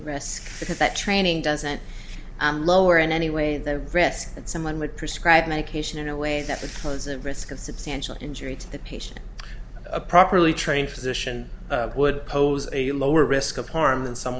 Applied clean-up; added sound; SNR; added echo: none; none; none; none.